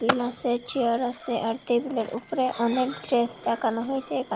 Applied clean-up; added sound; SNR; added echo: none; Skateboard; 11 dB; none.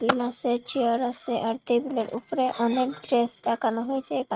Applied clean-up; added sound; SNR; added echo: neural mask model RNNoise.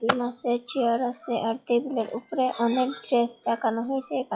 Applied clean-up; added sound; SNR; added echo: classical method log-MMSE.